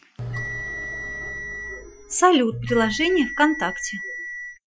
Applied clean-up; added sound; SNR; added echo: classical method Wiener filter.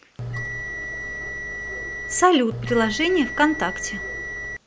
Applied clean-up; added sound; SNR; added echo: none; Bell; 6 dB; none.